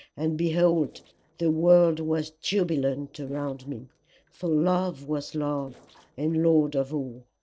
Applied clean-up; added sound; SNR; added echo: neural separator model SepFormer DNS4.